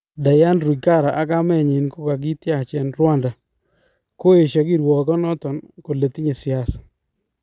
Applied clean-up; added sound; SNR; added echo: none; none; none; none.